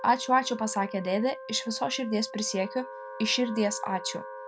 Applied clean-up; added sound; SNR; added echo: none; Wind instrument, woodwind instrument; 13 dB; none.